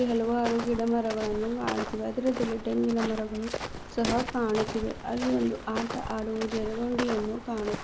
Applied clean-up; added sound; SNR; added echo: none; Walk, footsteps; 8 dB; none.